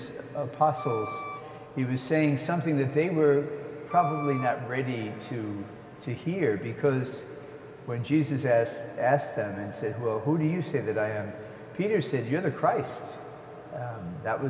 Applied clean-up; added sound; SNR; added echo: none; Wind instrument, woodwind instrument; 12 dB; reverberation time 1.9 s.